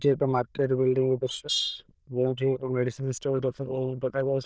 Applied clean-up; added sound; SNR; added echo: neural diffusion model UNIVERSE++.